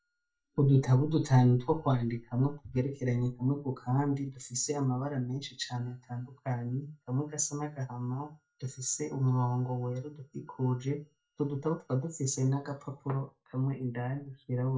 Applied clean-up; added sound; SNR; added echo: neural mask model DeepFilterNet 3.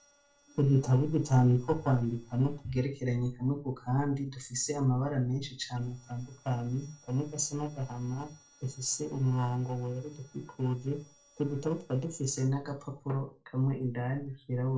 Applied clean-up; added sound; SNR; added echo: neural separator model SepFormer DNS4.